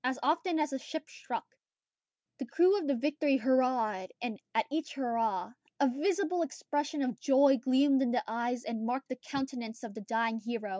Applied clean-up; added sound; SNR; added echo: none; none; none; none.